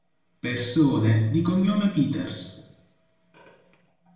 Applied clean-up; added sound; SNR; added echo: none; none; none; reverberation time 0.8 s.